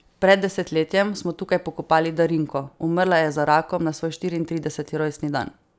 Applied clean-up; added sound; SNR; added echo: none; none; none; none.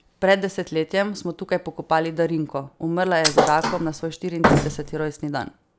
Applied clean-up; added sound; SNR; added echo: none; Thump, thud; -1 dB; none.